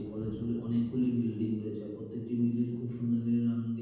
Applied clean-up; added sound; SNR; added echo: none; Thunder; 19 dB; reverberation time 1.2 s.